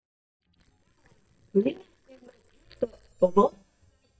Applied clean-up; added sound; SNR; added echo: neural mask model DeepFilterNet 3.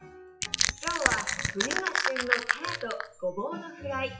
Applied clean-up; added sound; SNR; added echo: classical method WPE with log-MMSE.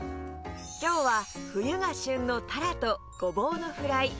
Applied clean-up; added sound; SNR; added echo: none; none; none; none.